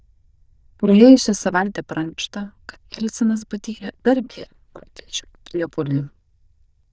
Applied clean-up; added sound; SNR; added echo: neural diffusion model UNIVERSE++.